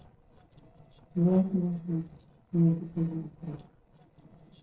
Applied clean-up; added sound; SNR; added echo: neural separator model SepFormer DNS4.